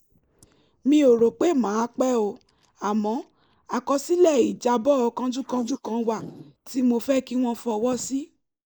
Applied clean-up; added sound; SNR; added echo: neural mask model Resemble Enhance denoiser.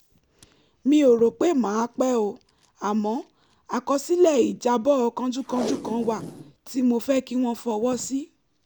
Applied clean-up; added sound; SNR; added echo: none; Packing tape, duct tape; 18 dB; none.